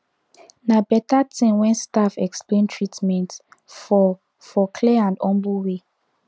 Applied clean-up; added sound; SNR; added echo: none; none; none; none.